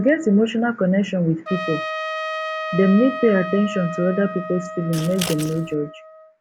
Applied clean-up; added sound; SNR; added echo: none; Scissors + Trumpet; 9 dB; none.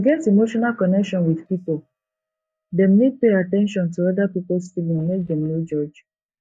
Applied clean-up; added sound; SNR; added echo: neural mask model DeepFilterNet 3.